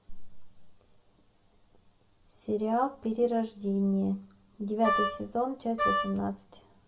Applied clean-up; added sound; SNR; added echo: none; Wind instrument, woodwind instrument; -1 dB; reverberation time 0.4 s.